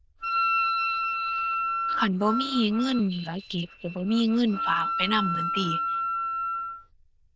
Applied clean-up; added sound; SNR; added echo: neural diffusion model UNIVERSE++.